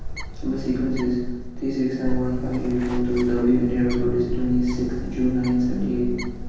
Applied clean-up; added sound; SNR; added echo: none; Bird; 5 dB; reverberation time 1.3 s.